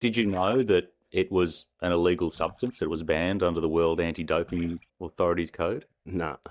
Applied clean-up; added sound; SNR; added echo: neural mask model DeepFilterNet 3.